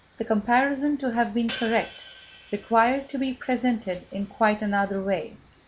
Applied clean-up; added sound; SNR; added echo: none; Hi-hat; 14 dB; none.